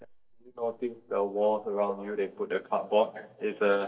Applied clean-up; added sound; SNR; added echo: neural mask model DeepFilterNet 3.